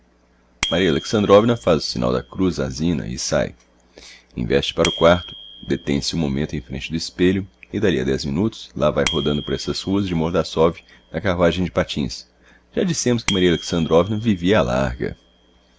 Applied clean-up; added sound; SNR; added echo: none; Bicycle bell; 15 dB; none.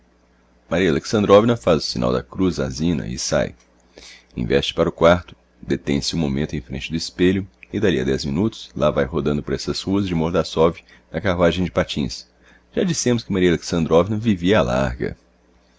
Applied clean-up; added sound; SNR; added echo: none; none; none; none.